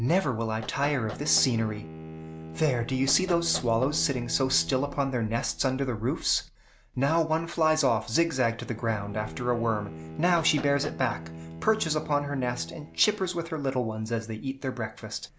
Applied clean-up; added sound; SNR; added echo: none; Knock + Bowed string instrument; 14 dB; none.